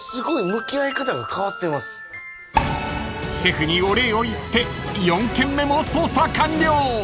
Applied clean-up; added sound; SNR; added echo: none; none; none; none.